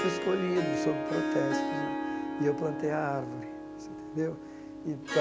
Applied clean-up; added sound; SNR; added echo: none; Harp; 1 dB; none.